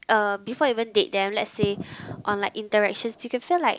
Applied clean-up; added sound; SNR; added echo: none; none; none; none.